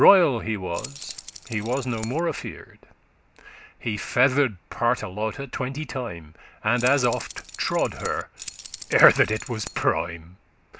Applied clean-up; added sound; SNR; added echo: none; Keys jangling; 15 dB; none.